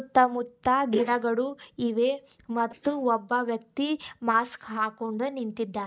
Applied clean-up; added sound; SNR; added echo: neural mask model Resemble Enhance denoiser.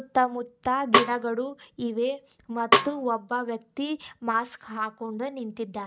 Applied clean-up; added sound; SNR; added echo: none; Snare drum; -2 dB; none.